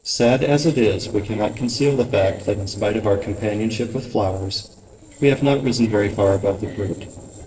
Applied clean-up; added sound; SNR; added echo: neural separator model SepFormer DNS4.